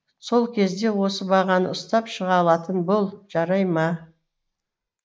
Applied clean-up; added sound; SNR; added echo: neural mask model Resemble Enhance denoiser.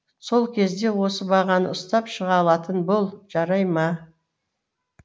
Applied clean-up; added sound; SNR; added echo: none; none; none; none.